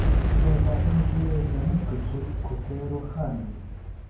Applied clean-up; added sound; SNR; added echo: none; Boom; -5 dB; reverberation time 0.9 s.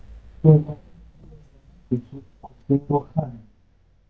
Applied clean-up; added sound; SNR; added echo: neural mask model DeepFilterNet 3.